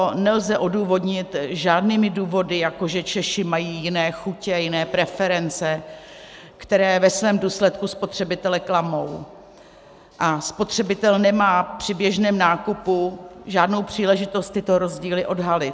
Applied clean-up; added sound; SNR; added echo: none; none; none; none.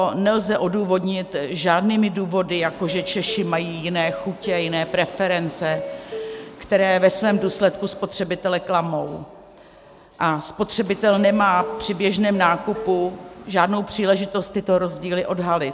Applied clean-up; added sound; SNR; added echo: none; Subway, metro, underground; 12 dB; none.